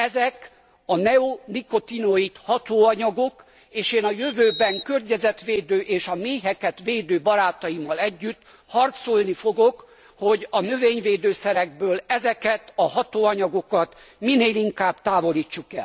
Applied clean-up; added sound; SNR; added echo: none; Bird vocalization, bird call, bird song; 10 dB; none.